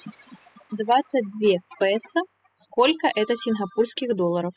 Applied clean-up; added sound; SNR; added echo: classical method spectral subtraction.